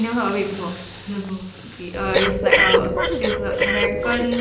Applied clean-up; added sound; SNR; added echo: none; Breathing; -3 dB; reverberation time 0.8 s.